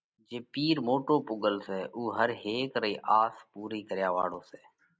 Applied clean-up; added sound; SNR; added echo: none; none; none; none.